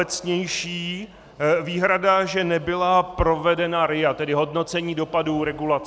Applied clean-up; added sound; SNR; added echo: none; none; none; none.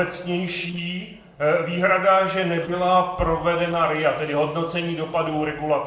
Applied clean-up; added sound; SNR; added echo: neural separator model SepFormer DNS4.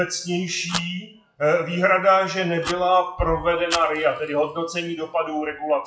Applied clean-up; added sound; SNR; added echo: classical method WPE with log-MMSE.